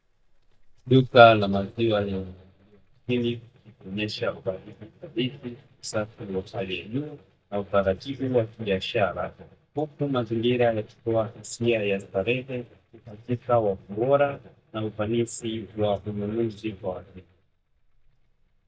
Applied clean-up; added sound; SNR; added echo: neural mask model DeepFilterNet 3.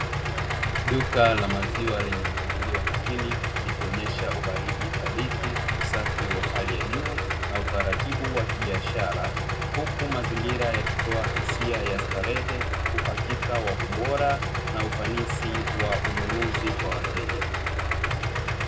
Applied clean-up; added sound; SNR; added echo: none; Idling; -4 dB; reverberation time 0.2 s.